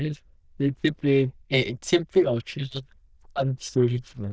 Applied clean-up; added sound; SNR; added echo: neural diffusion model UNIVERSE++.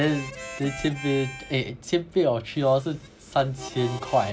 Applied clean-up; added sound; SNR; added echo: none; Harmonica; 14 dB; none.